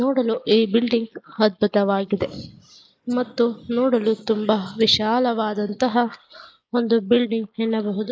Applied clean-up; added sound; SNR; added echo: neural mask model Resemble Enhance denoiser.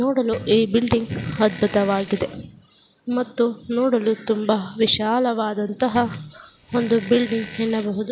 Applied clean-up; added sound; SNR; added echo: none; Fart; 13 dB; none.